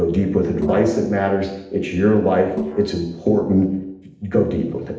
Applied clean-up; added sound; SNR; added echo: neural separator model SepFormer DNS4.